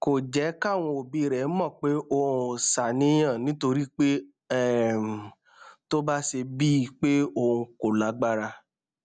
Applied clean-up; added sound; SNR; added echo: none; none; none; none.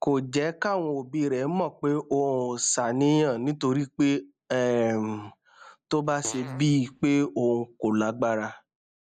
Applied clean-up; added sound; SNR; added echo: neural mask model Resemble Enhance denoiser.